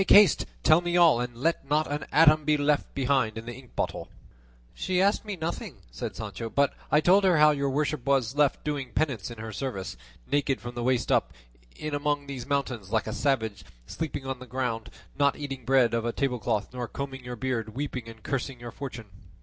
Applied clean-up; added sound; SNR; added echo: none; none; none; none.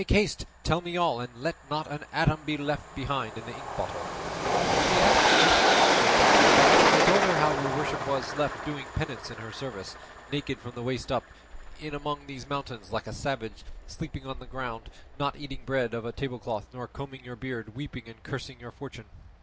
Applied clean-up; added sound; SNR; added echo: none; Train; -3 dB; none.